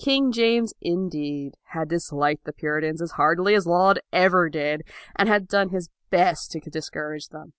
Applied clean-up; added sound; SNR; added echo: none; none; none; none.